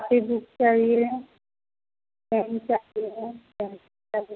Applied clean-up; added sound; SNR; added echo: none; none; none; none.